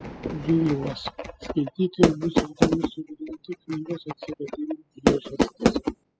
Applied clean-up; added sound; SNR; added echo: classical method spectral subtraction.